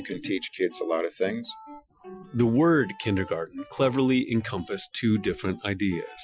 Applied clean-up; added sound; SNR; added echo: classical method Wiener filter.